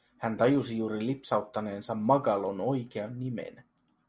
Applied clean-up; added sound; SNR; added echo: none; none; none; none.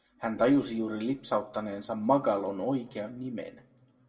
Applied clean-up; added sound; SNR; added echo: none; none; none; reverberation time 1.0 s.